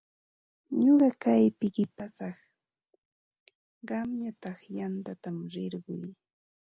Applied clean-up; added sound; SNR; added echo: none; none; none; none.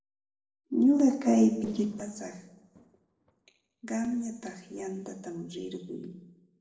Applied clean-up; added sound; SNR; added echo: neural separator model SepFormer DNS4.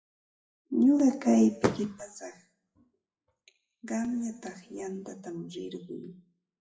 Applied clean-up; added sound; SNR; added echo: classical method WPE with log-MMSE.